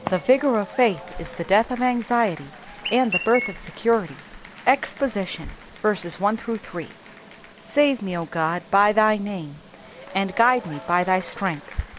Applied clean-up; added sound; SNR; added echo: none; Chirp, tweet + Applause / Cheering; 15 dB; none.